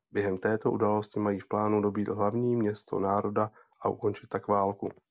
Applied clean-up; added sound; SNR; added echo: none; none; none; none.